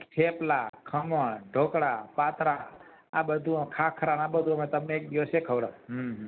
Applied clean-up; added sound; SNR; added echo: none; none; none; none.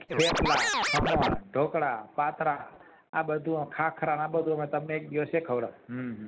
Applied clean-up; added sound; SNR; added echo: none; Scratching (performance technique); -3 dB; none.